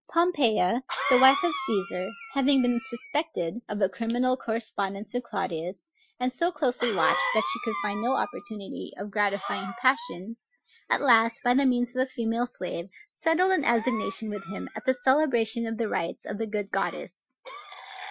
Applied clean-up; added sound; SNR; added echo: classical method Wiener filter.